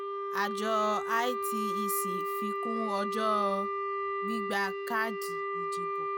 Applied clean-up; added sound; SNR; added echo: none; Wind instrument, woodwind instrument; -1 dB; none.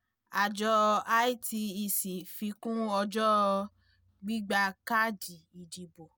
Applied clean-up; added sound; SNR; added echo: none; none; none; none.